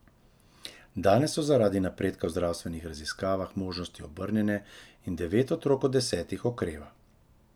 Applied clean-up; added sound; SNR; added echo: none; none; none; none.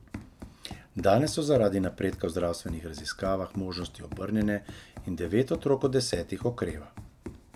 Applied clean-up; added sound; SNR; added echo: none; Run; 15 dB; none.